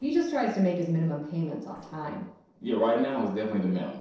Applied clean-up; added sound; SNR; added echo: neural separator model SepFormer DNS4.